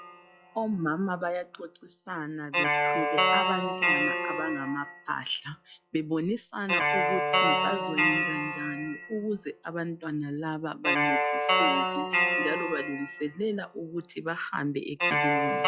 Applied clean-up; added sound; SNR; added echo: classical method log-MMSE.